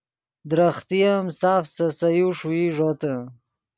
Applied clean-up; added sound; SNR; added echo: none; none; none; none.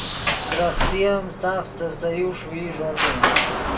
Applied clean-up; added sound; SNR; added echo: none; Sliding door; -2 dB; reverberation time 0.2 s.